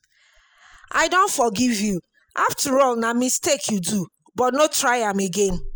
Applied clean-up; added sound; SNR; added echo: classical method spectral subtraction.